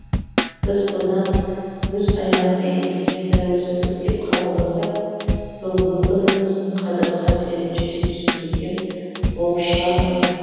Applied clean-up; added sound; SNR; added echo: none; Drum kit; 3 dB; reverberation time 2.1 s.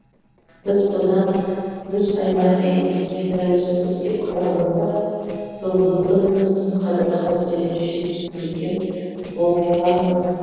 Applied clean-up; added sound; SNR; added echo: neural separator model SepFormer DNS4.